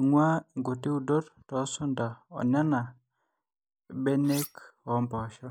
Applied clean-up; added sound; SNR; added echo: none; Cutlery, silverware; 11 dB; none.